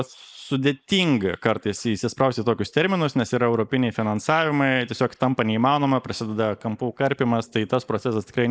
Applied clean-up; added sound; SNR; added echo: neural mask model Resemble Enhance denoiser.